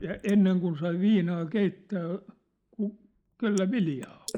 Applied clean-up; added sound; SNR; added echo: neural mask model Resemble Enhance denoiser.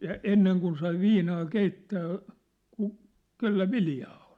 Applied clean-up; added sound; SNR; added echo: none; none; none; none.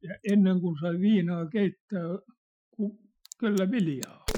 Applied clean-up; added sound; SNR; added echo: classical method Wiener filter.